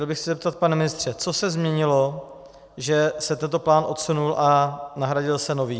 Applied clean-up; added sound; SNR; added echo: none; none; none; none.